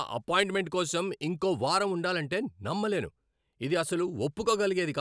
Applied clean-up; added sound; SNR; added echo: none; none; none; none.